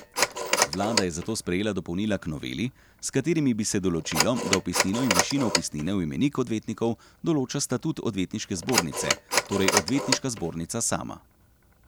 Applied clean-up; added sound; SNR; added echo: none; Telephone; 3 dB; none.